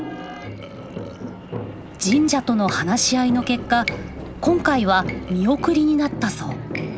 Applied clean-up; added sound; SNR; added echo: none; Truck + Burping, eructation; 18 dB; none.